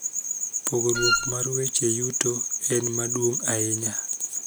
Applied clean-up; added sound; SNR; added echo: none; Wind instrument, woodwind instrument; 0 dB; none.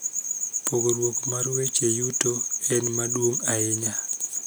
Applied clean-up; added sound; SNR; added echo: none; none; none; none.